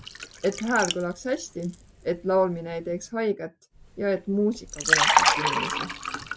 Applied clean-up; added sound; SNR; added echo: none; Liquid; 0 dB; none.